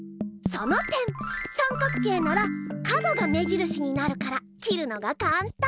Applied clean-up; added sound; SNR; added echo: none; none; none; none.